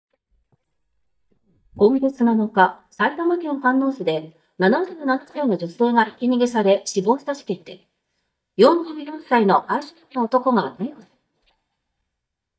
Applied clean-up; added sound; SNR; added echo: neural mask model DeepFilterNet 3.